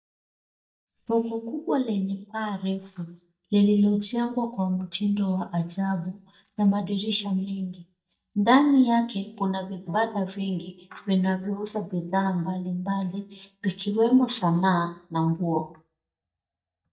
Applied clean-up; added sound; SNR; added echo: neural mask model DeepFilterNet 3.